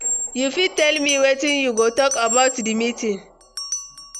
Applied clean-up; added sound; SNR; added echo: none; Squeak + Bell; 8 dB; none.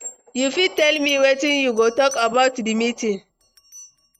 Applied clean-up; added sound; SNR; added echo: neural mask model RNNoise.